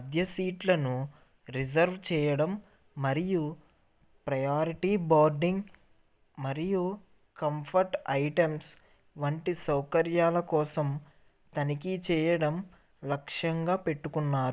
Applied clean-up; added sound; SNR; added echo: none; none; none; none.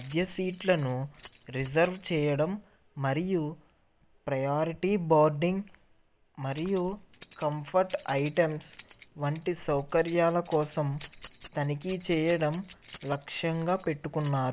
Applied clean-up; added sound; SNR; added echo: none; Keys jangling; 20 dB; none.